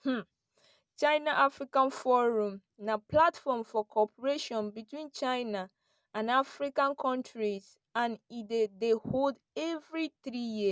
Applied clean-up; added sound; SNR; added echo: none; none; none; none.